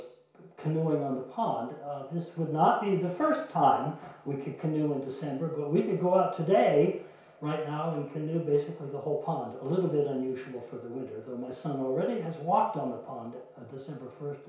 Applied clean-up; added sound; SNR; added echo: none; none; none; reverberation time 0.6 s.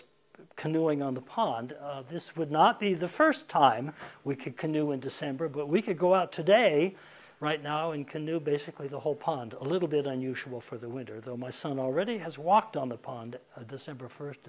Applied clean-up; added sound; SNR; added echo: none; none; none; none.